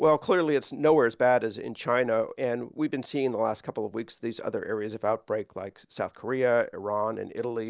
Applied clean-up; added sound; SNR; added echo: none; none; none; none.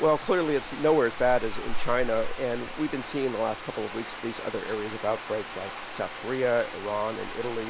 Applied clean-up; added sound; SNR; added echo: none; Bathtub (filling or washing); 5 dB; none.